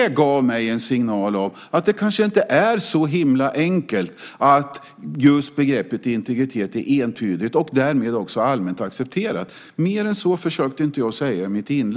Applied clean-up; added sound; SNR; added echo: none; none; none; none.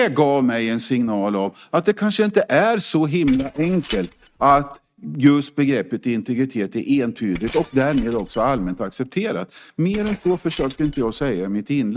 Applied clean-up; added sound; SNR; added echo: neural mask model RNNoise.